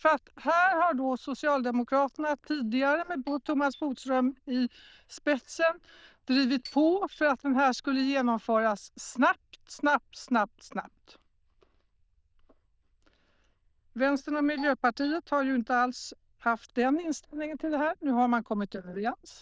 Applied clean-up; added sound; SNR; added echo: neural diffusion model UNIVERSE++.